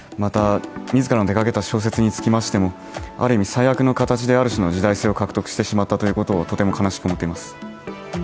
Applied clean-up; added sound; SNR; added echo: none; none; none; none.